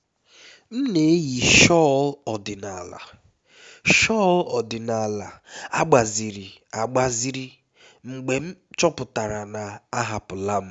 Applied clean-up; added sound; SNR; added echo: none; none; none; none.